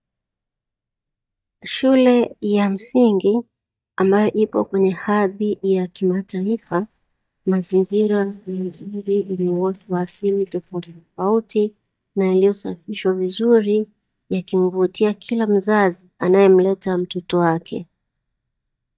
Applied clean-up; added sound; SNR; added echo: neural mask model DeepFilterNet 3.